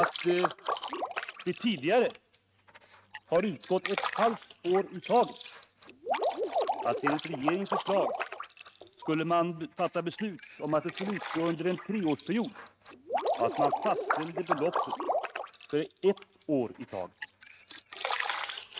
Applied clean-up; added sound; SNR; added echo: neural mask model RNNoise.